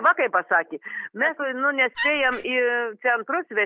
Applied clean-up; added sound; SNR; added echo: none; Wood; 9 dB; none.